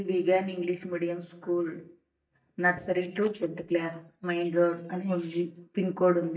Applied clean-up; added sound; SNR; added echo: neural mask model DeepFilterNet 3.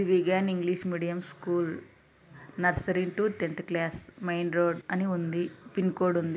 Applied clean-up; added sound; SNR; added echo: none; none; none; none.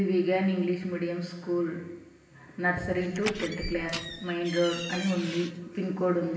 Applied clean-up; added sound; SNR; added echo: none; Door; 9 dB; reverberation time 0.9 s.